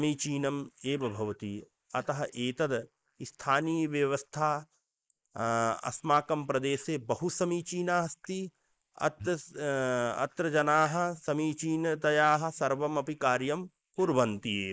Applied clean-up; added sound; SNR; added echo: neural mask model Resemble Enhance denoiser.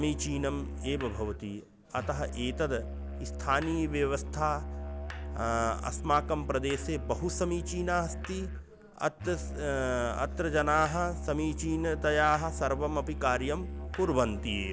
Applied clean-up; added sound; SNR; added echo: none; Musical instrument; 6 dB; none.